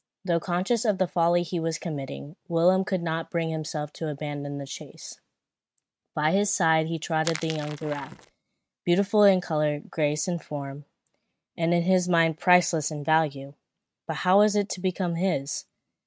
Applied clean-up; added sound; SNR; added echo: neural mask model RNNoise.